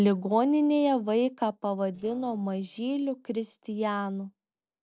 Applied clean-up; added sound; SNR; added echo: neural separator model SepFormer DNS4.